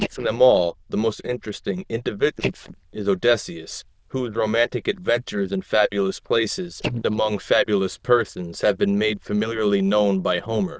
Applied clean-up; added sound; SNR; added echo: neural diffusion model UNIVERSE++.